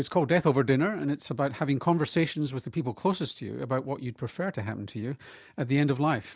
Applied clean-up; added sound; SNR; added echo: none; none; none; none.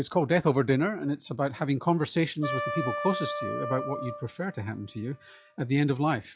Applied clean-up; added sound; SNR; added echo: classical method log-MMSE.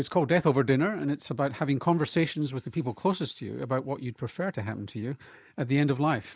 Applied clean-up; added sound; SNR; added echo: neural mask model Resemble Enhance denoiser.